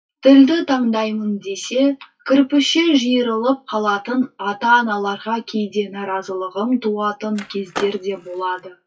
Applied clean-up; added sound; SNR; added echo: classical method WPE with log-MMSE.